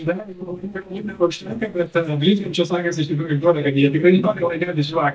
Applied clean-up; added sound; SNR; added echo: neural mask model DeepFilterNet 3.